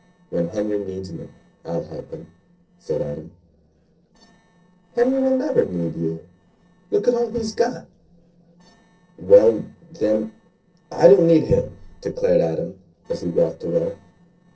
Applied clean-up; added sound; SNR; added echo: neural separator model SepFormer DNS4.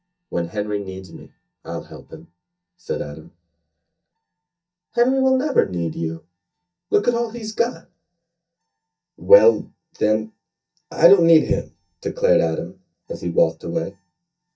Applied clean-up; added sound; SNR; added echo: neural mask model DeepFilterNet 3.